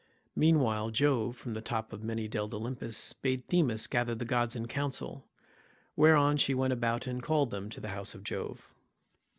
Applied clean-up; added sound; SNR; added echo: none; none; none; none.